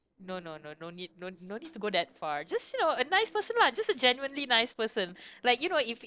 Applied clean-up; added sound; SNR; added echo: neural separator model SepFormer DNS4.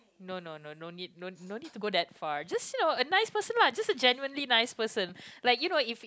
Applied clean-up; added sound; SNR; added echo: none; none; none; none.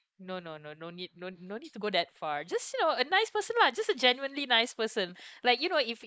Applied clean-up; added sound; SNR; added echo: neural mask model Resemble Enhance denoiser.